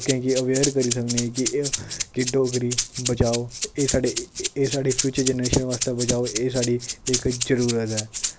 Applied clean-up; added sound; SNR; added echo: none; Rattle (instrument); 5 dB; none.